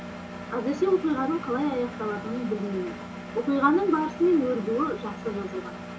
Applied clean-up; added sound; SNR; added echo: none; Engine; 11 dB; reverberation time 0.2 s.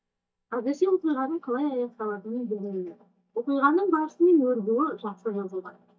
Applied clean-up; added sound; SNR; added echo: neural mask model DeepFilterNet 3.